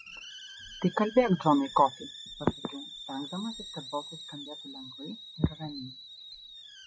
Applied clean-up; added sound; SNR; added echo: classical method log-MMSE.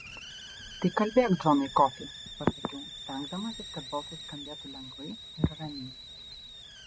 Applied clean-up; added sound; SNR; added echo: none; Hiss; 13 dB; none.